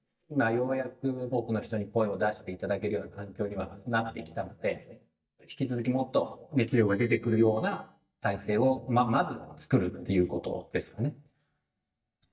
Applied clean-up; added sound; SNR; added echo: neural mask model DeepFilterNet 3.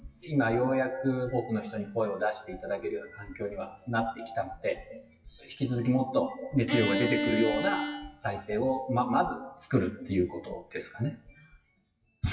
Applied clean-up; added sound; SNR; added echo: classical method WPE with log-MMSE.